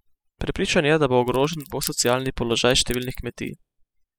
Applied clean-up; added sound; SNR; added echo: classical method spectral subtraction.